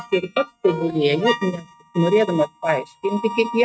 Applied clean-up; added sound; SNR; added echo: neural mask model RNNoise.